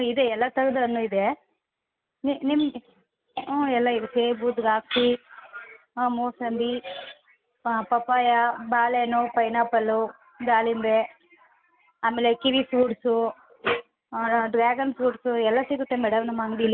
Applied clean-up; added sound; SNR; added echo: none; none; none; none.